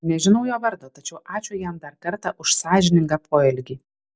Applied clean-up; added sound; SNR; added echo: none; none; none; none.